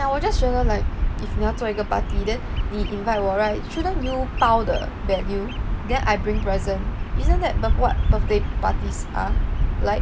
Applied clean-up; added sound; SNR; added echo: none; Bird vocalization, bird call, bird song; -2 dB; none.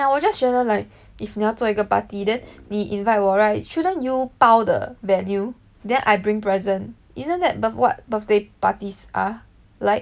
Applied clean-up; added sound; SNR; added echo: none; none; none; none.